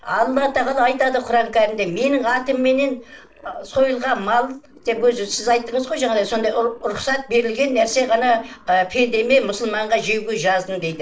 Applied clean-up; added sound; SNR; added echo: neural separator model SepFormer DNS4.